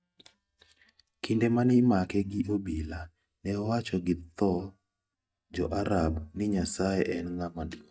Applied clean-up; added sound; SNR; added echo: neural mask model DeepFilterNet 3.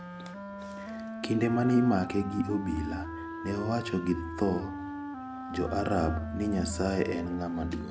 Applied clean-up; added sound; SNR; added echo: none; Wind instrument, woodwind instrument; 9 dB; none.